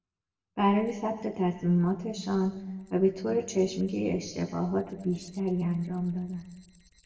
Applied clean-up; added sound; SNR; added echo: neural separator model SepFormer DNS4.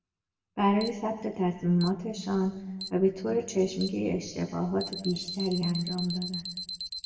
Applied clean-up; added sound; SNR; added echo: none; Alarm; 13 dB; reverberation time 1.0 s.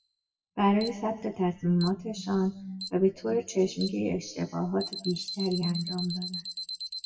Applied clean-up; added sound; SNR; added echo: classical method WPE with log-MMSE.